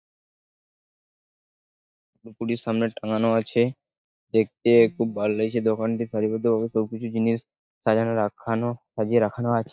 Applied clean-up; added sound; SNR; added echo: neural mask model DeepFilterNet 3.